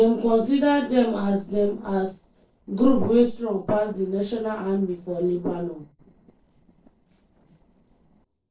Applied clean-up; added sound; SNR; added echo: neural separator model SepFormer DNS4.